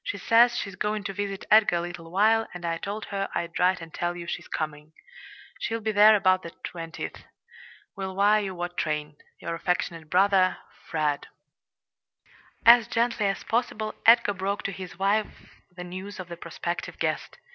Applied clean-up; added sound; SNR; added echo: none; none; none; none.